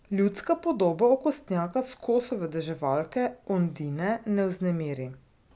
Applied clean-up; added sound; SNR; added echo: none; none; none; none.